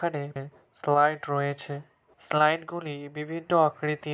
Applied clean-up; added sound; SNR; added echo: none; none; none; none.